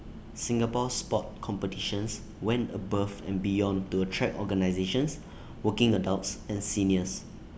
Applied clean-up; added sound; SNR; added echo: none; none; none; none.